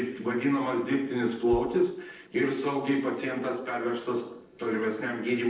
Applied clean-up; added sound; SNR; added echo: neural separator model SepFormer DNS4.